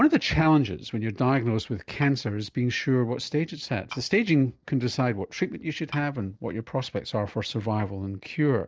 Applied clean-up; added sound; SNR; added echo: neural separator model SepFormer DNS4.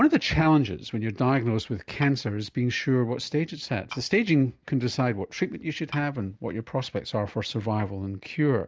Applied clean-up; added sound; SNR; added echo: none; Tap / Glass; 16 dB; none.